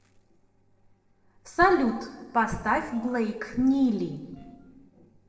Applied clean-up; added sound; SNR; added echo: neural separator model SepFormer DNS4.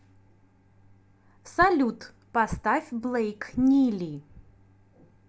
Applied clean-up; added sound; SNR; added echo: none; none; none; none.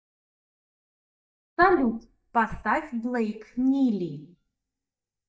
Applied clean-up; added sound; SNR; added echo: neural mask model DeepFilterNet 3.